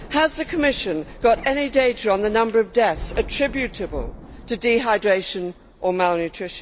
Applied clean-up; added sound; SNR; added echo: none; Thunder / Rain; 16 dB; none.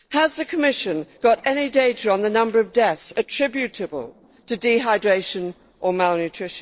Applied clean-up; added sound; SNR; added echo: neural separator model SepFormer DNS4.